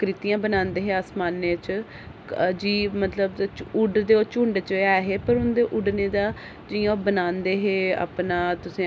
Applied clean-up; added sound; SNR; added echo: none; none; none; none.